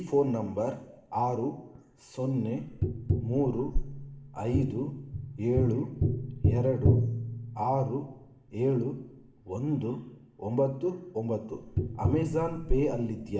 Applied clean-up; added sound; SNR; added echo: none; Tap; 2 dB; reverberation time 0.8 s.